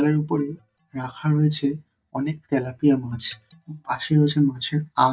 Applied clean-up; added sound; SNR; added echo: neural mask model DeepFilterNet 3.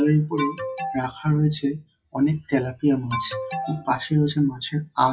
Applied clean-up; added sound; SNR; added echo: classical method log-MMSE.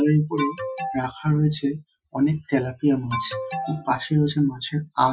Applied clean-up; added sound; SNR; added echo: classical method Wiener filter.